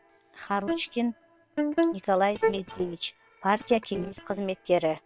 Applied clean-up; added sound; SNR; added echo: neural separator model SepFormer WHAM!.